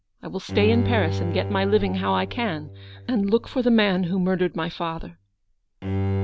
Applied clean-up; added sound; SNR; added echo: none; Bowed string instrument; 6 dB; none.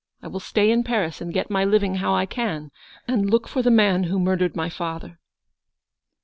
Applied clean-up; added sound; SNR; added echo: none; none; none; none.